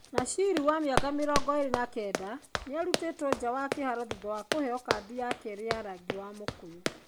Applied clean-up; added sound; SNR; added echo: none; Run; 3 dB; none.